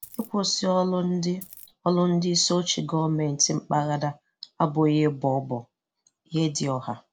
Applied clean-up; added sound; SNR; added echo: none; Coin (dropping); 18 dB; none.